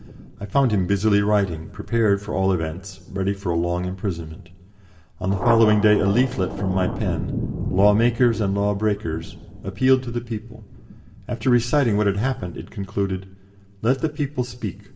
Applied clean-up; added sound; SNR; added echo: none; Thunder; 11 dB; reverberation time 1.7 s.